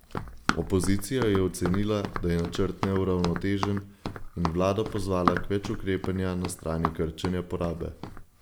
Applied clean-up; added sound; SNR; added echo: none; Run; 6 dB; none.